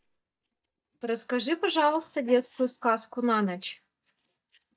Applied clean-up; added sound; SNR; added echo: neural mask model DeepFilterNet 3.